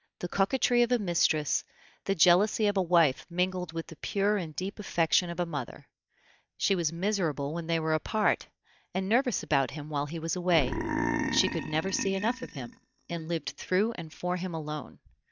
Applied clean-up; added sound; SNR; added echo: neural mask model DeepFilterNet 3.